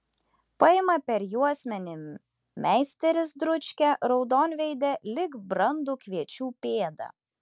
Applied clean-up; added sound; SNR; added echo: none; none; none; none.